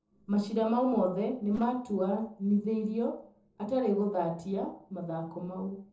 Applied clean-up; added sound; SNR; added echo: neural separator model SepFormer DNS4.